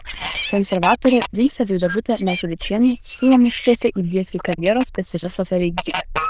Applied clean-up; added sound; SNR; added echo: neural diffusion model UNIVERSE++.